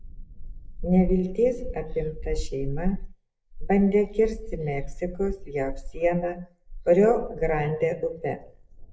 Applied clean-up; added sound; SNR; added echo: neural mask model Resemble Enhance denoiser.